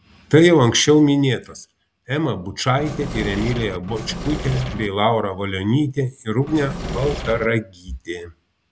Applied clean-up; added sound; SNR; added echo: none; Engine / Mechanisms; 8 dB; none.